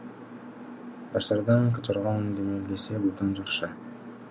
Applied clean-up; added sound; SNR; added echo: none; none; none; none.